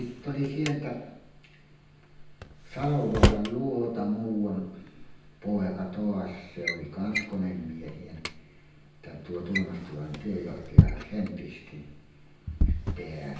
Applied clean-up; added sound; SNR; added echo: none; Drawer open or close; -2 dB; reverberation time 0.9 s.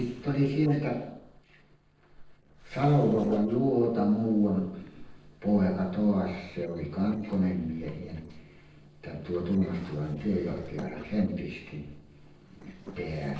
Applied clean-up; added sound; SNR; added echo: neural separator model SepFormer DNS4.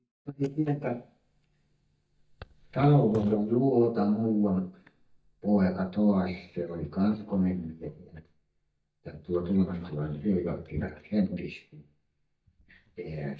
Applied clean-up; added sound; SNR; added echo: neural mask model DeepFilterNet 3.